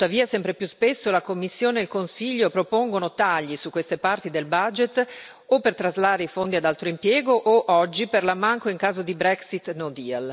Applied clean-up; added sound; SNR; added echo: none; none; none; none.